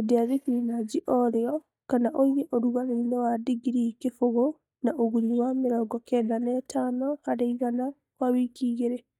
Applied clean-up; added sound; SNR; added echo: neural mask model DeepFilterNet 3.